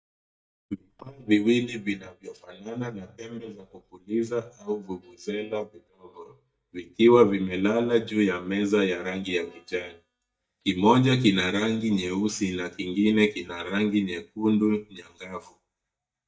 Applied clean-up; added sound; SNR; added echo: neural mask model DeepFilterNet 3.